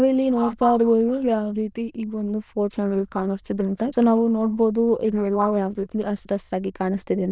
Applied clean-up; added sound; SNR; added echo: neural diffusion model UNIVERSE++.